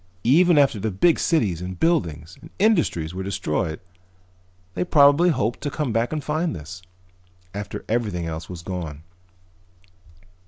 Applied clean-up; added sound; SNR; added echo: none; none; none; none.